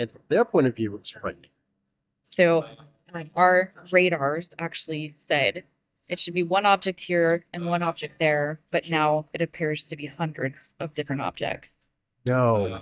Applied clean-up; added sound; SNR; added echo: neural mask model DeepFilterNet 3.